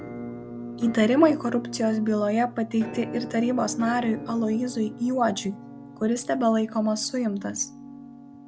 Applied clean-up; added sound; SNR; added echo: none; Musical instrument; 13 dB; none.